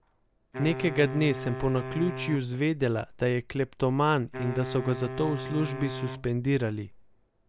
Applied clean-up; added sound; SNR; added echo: none; Wind instrument, woodwind instrument; 10 dB; none.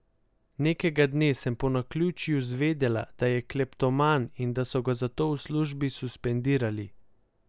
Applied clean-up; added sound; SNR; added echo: none; none; none; none.